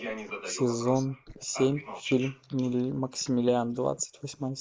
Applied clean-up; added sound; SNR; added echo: neural mask model Resemble Enhance denoiser.